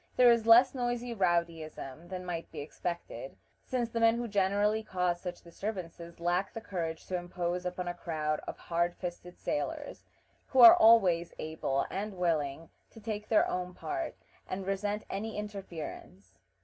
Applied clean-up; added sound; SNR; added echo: none; none; none; none.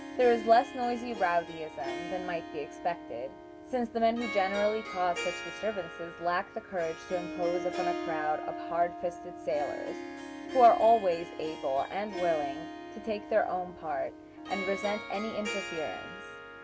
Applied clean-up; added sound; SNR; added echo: none; Harp; 9 dB; none.